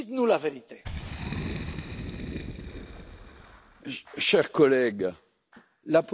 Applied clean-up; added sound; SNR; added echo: none; Boom; 11 dB; none.